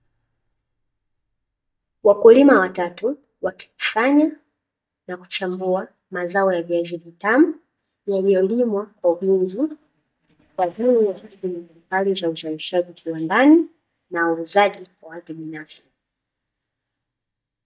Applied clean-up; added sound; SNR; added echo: neural mask model DeepFilterNet 3.